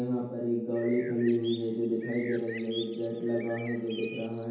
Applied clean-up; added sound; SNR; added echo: none; Bird; 15 dB; reverberation time 0.8 s.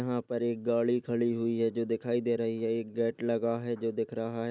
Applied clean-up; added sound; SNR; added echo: none; none; none; none.